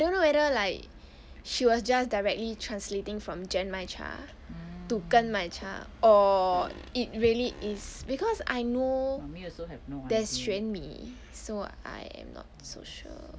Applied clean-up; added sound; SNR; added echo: none; Fart; 20 dB; none.